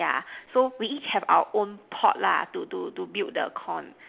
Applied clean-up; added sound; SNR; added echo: none; none; none; none.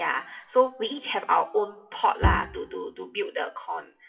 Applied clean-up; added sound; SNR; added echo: classical method WPE with log-MMSE.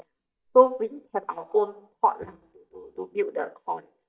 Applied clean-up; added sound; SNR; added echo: neural mask model DeepFilterNet 3.